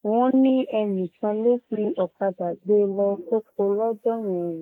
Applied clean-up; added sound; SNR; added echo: neural mask model Resemble Enhance denoiser.